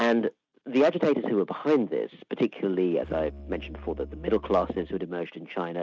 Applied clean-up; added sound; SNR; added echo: neural mask model RNNoise.